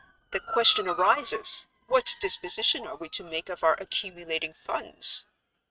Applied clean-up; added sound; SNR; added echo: neural mask model RNNoise.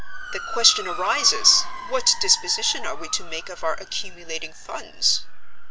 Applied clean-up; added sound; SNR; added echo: none; Motor vehicle (road) / Siren; 14 dB; none.